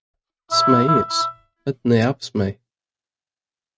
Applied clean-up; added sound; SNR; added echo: neural mask model RNNoise.